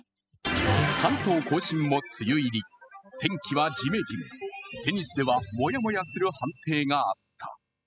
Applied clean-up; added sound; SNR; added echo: classical method spectral subtraction.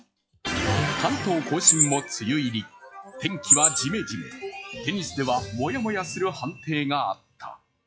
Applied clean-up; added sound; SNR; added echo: classical method log-MMSE.